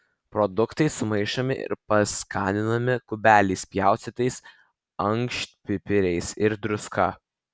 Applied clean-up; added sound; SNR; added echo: none; none; none; none.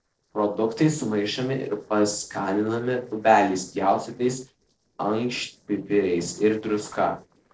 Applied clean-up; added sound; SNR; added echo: neural separator model SepFormer DNS4.